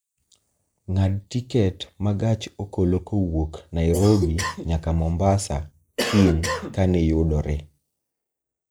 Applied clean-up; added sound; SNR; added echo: neural mask model Resemble Enhance denoiser.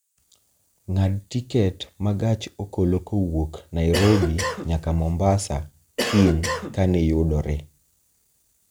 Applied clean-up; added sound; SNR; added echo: none; Cough; 4 dB; none.